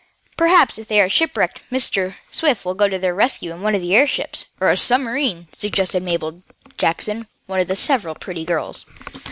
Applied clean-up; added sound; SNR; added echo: none; none; none; none.